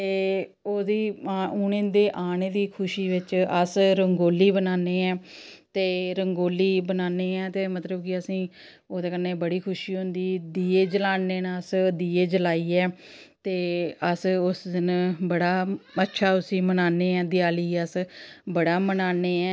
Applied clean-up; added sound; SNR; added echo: none; none; none; none.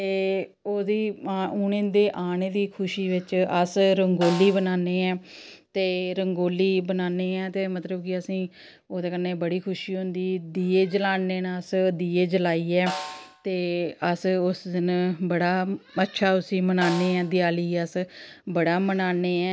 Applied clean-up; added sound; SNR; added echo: none; Snare drum; 15 dB; none.